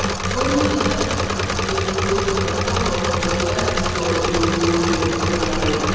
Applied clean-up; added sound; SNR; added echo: none; Engine / Mechanisms; -2 dB; reverberation time 2.0 s.